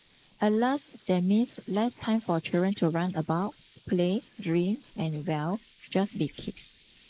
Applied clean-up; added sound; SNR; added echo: neural mask model Resemble Enhance denoiser.